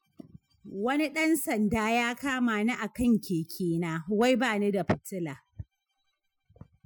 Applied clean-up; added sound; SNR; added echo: classical method Wiener filter.